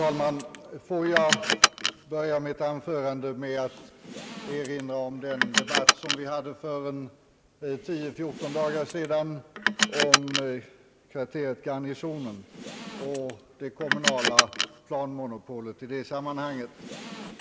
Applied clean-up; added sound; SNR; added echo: none; Car; -1 dB; none.